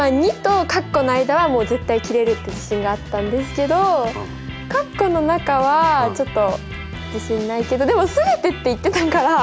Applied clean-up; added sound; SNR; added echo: none; none; none; none.